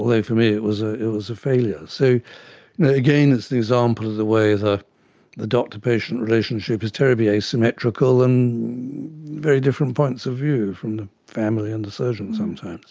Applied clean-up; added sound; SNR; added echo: none; none; none; none.